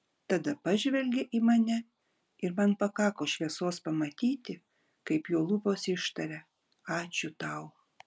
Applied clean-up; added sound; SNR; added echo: none; none; none; none.